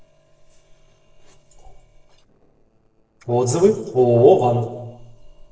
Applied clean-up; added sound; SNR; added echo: neural separator model SepFormer DNS4.